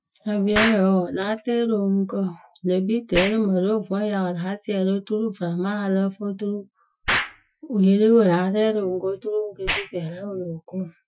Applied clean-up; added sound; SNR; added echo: classical method Wiener filter.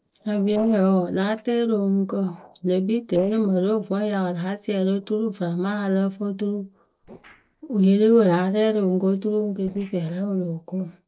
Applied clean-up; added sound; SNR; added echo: neural separator model SepFormer DNS4.